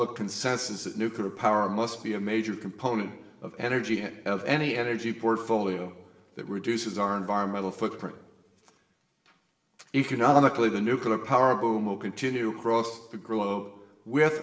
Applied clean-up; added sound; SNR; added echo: none; none; none; reverberation time 0.9 s.